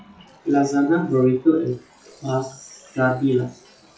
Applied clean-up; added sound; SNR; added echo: classical method WPE with log-MMSE.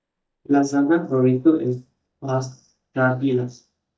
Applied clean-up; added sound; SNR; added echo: neural mask model DeepFilterNet 3.